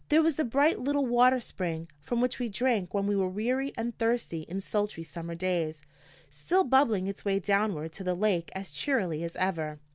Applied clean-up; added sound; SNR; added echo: none; none; none; none.